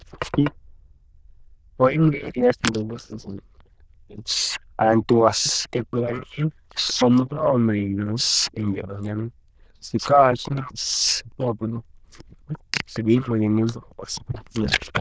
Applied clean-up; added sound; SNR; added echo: neural diffusion model UNIVERSE++.